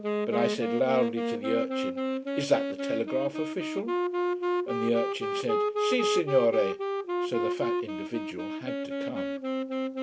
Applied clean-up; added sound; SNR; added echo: none; Wind instrument, woodwind instrument; -1 dB; none.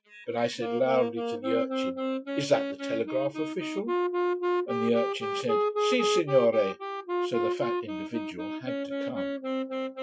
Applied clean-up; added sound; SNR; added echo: classical method Wiener filter.